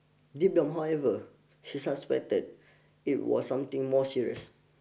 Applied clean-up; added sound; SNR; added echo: none; none; none; none.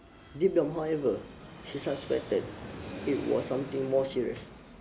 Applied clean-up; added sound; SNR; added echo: none; Fixed-wing aircraft, airplane; 13 dB; none.